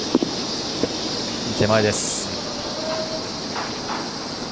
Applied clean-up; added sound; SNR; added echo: none; Domestic sounds, home sounds; 20 dB; none.